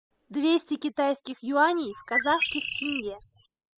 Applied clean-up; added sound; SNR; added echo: classical method spectral subtraction.